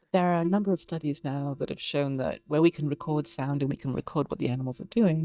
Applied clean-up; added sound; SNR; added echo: neural mask model DeepFilterNet 3.